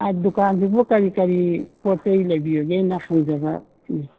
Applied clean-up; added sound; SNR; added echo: neural separator model SepFormer DNS4.